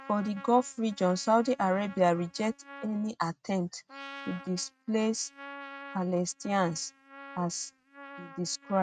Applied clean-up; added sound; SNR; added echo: neural mask model RNNoise.